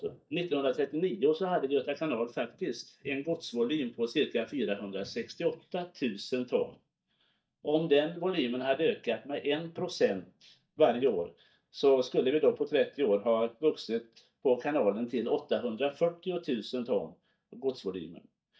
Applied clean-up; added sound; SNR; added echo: neural mask model DeepFilterNet 3.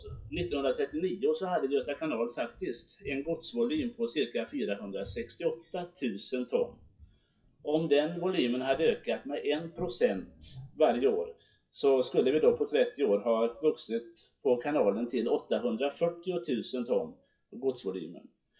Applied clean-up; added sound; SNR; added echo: classical method WPE with log-MMSE.